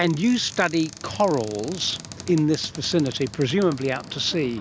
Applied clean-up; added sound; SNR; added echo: none; Cupboard open or close; 18 dB; none.